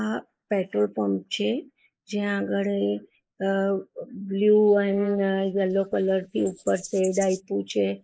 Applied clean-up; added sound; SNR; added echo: neural mask model Resemble Enhance denoiser.